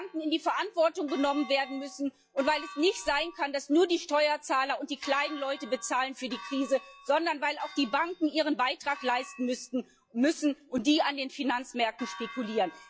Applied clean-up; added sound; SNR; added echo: classical method log-MMSE.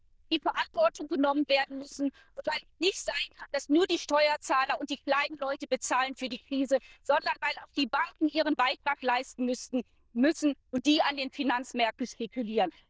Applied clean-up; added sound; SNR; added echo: neural diffusion model UNIVERSE++.